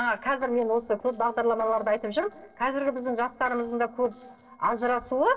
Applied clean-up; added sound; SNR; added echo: neural separator model SepFormer DNS4.